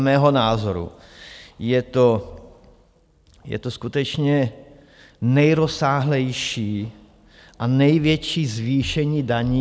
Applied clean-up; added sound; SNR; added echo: none; none; none; none.